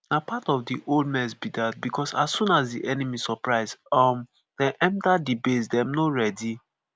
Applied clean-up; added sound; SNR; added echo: none; none; none; none.